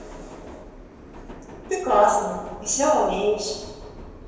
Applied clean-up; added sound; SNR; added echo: none; Subway, metro, underground; 16 dB; reverberation time 1.2 s.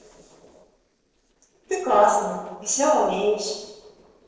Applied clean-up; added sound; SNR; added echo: neural separator model SepFormer DNS4.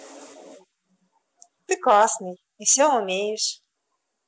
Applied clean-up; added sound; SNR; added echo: none; none; none; none.